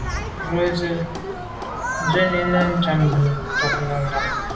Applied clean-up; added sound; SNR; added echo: none; Human group actions; 4 dB; reverberation time 0.7 s.